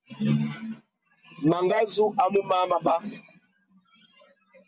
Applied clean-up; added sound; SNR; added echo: none; none; none; none.